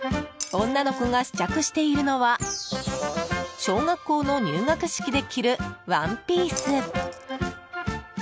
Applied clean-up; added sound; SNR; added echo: none; Glass; 15 dB; none.